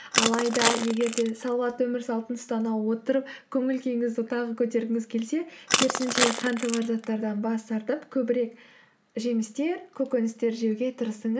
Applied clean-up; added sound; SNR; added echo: none; Crushing; 1 dB; none.